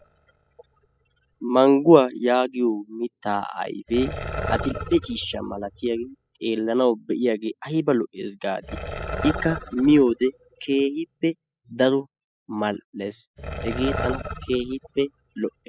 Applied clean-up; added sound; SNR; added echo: classical method spectral subtraction.